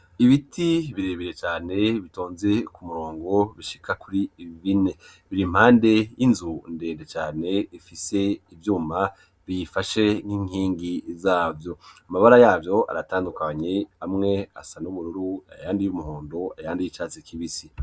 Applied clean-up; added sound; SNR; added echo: none; none; none; none.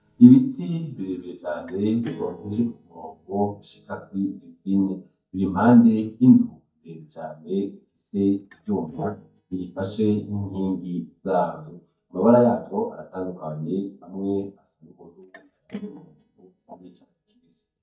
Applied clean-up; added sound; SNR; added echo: neural mask model DeepFilterNet 3.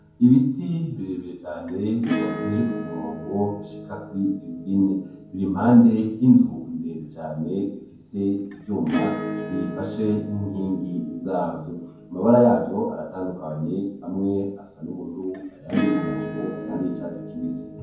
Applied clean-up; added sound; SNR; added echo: none; Acoustic guitar / Strum; 10 dB; reverberation time 0.9 s.